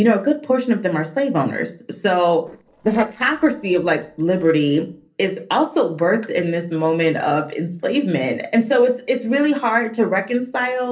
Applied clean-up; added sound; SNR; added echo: neural separator model SepFormer DNS4.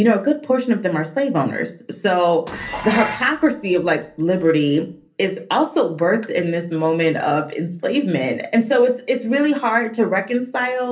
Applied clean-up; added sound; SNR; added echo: none; Dishes, pots, and pans; 12 dB; reverberation time 0.3 s.